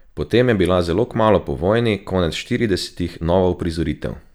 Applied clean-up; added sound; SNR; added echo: none; none; none; none.